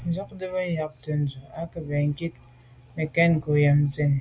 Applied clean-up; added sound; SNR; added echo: none; none; none; none.